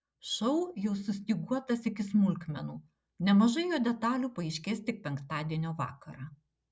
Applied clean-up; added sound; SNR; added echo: none; none; none; none.